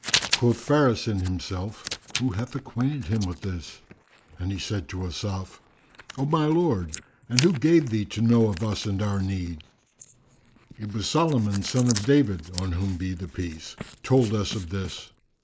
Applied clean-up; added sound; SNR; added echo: neural mask model Resemble Enhance denoiser.